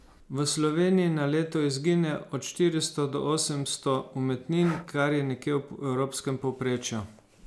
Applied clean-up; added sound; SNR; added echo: none; Breathing; 19 dB; none.